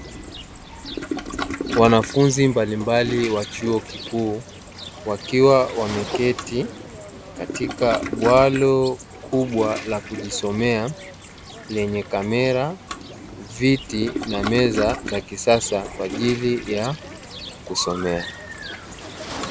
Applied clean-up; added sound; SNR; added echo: none; Cricket + Toilet flush; 10 dB; none.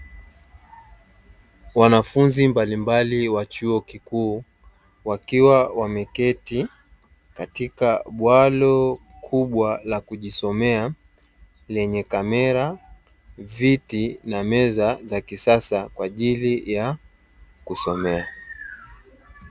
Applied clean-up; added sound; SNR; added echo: none; none; none; none.